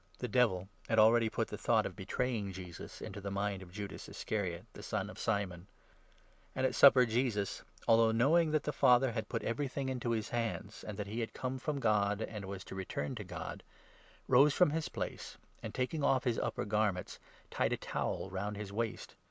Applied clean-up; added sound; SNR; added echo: none; none; none; none.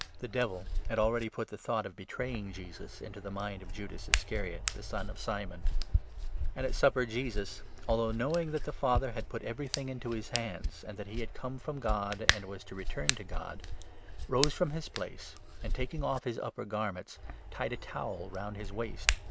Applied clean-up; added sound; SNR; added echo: none; Hands; 0 dB; none.